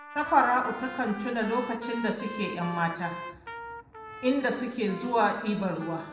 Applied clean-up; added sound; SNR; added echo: none; Trumpet; 13 dB; reverberation time 0.9 s.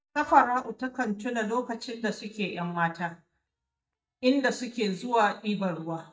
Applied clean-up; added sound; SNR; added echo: neural mask model DeepFilterNet 3.